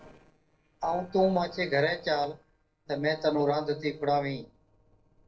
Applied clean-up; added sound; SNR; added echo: neural separator model SepFormer DNS4.